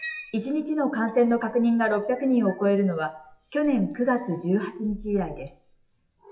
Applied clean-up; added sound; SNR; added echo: classical method WPE with log-MMSE.